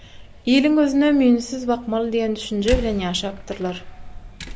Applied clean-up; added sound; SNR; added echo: none; Slam; 13 dB; none.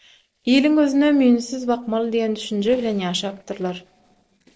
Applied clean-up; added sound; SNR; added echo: neural separator model SepFormer DNS4.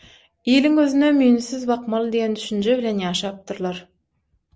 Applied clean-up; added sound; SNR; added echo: none; none; none; none.